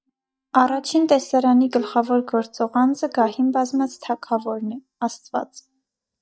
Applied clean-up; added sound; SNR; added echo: neural mask model DeepFilterNet 3.